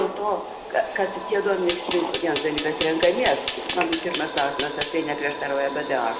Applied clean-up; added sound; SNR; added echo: none; Fire; 3 dB; reverberation time 0.9 s.